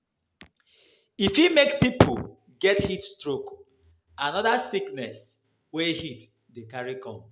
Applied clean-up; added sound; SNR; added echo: none; none; none; none.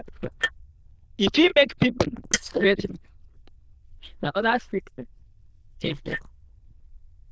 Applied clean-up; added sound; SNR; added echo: neural diffusion model UNIVERSE++.